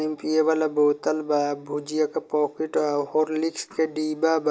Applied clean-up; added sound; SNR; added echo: none; none; none; none.